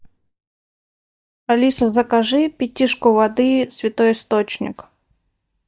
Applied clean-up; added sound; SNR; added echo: neural mask model DeepFilterNet 3.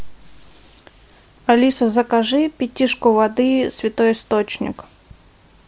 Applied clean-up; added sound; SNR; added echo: none; none; none; none.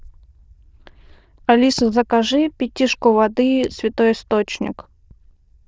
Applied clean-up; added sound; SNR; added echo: neural diffusion model UNIVERSE++.